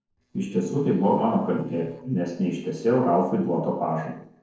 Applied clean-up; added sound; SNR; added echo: neural separator model SepFormer DNS4.